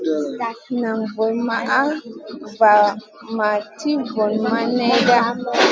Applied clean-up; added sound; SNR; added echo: none; none; none; none.